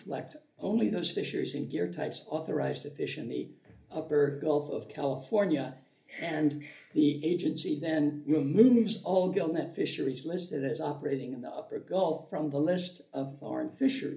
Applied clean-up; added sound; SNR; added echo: none; none; none; reverberation time 0.3 s.